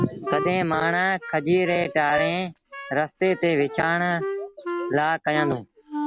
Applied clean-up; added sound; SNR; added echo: none; Wind instrument, woodwind instrument; 8 dB; none.